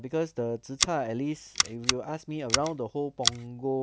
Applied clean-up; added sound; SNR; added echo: none; Scissors; 1 dB; none.